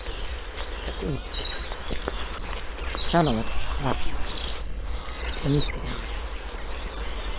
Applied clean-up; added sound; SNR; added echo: neural separator model SepFormer WHAM!.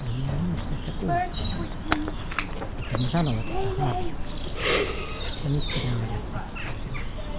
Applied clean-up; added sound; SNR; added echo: none; Bird vocalization, bird call, bird song; -4 dB; none.